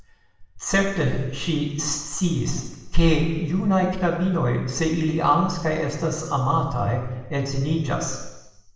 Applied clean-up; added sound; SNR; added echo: none; none; none; reverberation time 1.0 s.